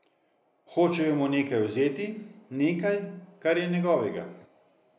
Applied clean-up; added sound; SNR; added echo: none; none; none; none.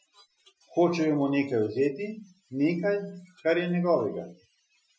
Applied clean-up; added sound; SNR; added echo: classical method Wiener filter.